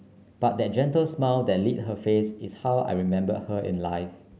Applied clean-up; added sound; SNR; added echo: none; none; none; none.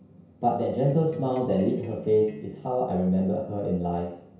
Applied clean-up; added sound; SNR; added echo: none; Electric guitar; 17 dB; reverberation time 0.6 s.